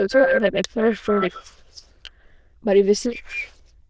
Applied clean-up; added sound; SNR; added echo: neural diffusion model UNIVERSE++.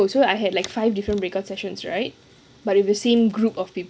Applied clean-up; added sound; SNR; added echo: none; none; none; none.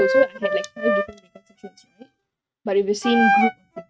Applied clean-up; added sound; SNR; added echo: neural mask model RNNoise.